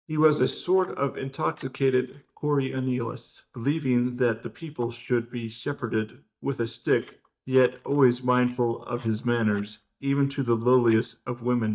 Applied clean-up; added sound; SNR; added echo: neural mask model DeepFilterNet 3.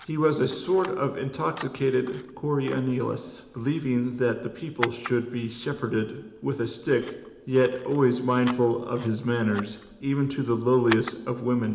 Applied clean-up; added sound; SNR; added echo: none; Camera; 16 dB; reverberation time 0.8 s.